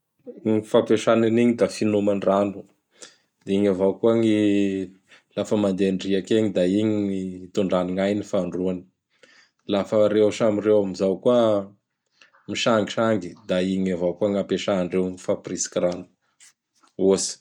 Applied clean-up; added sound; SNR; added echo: none; none; none; none.